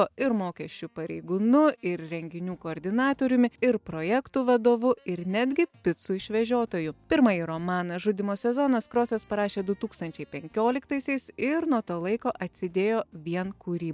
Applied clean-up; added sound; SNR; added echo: none; none; none; none.